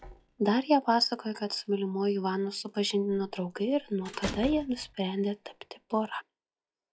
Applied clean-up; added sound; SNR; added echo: classical method log-MMSE.